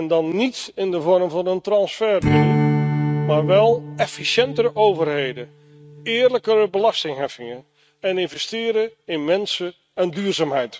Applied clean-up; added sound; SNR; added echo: neural mask model RNNoise.